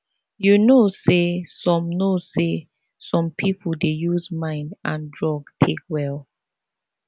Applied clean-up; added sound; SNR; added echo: none; none; none; none.